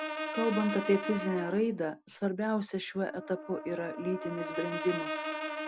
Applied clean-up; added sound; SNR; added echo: none; Brass instrument; 7 dB; none.